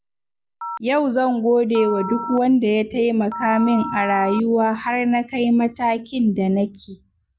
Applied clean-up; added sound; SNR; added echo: none; Telephone; 11 dB; none.